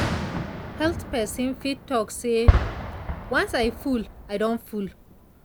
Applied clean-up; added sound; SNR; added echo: none; Fireworks; 0 dB; none.